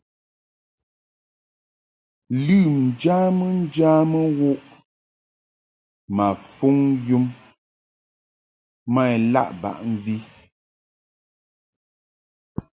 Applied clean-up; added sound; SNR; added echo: none; none; none; none.